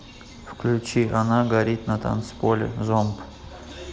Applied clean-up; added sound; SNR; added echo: none; none; none; none.